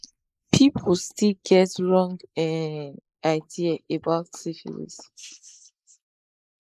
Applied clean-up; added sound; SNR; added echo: neural mask model Resemble Enhance denoiser.